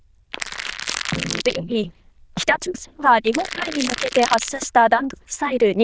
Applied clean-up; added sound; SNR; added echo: neural diffusion model UNIVERSE++.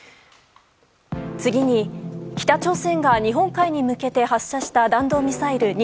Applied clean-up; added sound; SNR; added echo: none; none; none; none.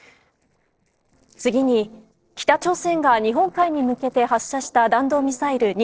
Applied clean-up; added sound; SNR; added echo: neural separator model SepFormer DNS4.